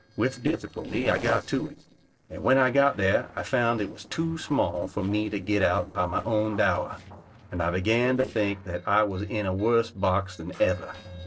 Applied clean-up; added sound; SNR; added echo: neural separator model SepFormer DNS4.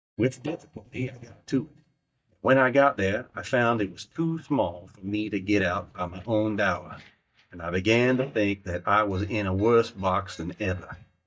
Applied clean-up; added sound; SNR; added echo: neural mask model DeepFilterNet 3.